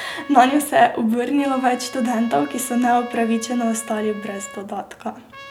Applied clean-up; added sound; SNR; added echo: none; Trumpet; 19 dB; none.